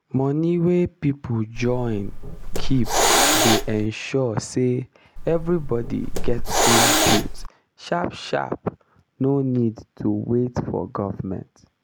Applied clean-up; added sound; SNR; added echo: none; Hiss; -4 dB; none.